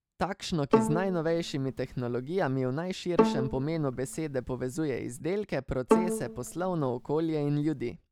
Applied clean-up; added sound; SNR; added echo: none; Bowed string instrument; 2 dB; none.